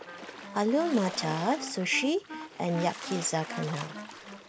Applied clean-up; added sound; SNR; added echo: none; Wind instrument, woodwind instrument + Splash, splatter; 10 dB; none.